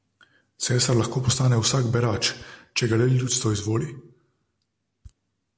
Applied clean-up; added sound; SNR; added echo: none; none; none; none.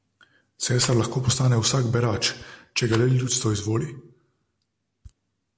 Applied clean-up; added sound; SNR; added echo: none; Rattle; 15 dB; none.